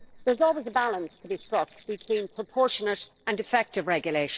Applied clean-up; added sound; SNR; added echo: neural separator model SepFormer DNS4.